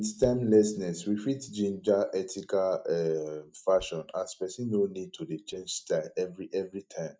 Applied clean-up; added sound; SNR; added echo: neural mask model DeepFilterNet 3.